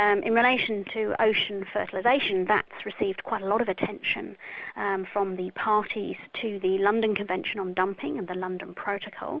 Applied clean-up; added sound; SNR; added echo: none; none; none; none.